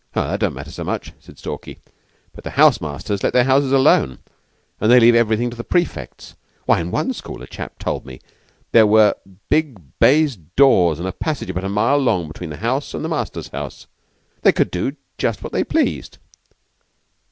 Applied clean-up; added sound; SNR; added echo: none; none; none; none.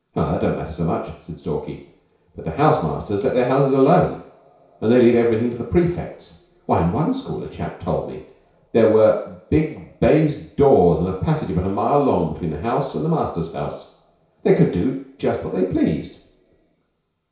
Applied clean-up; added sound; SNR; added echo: none; none; none; reverberation time 0.6 s.